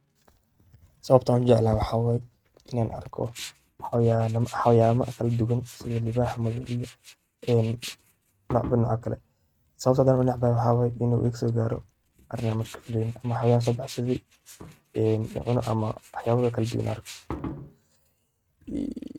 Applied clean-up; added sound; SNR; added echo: neural mask model RNNoise.